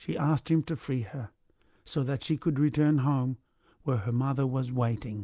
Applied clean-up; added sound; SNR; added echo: none; none; none; none.